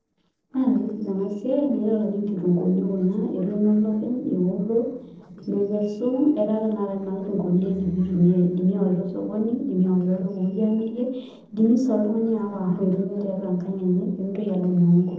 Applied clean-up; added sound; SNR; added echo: neural separator model SepFormer DNS4.